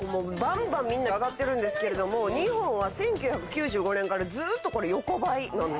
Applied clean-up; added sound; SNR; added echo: none; Boom; 19 dB; none.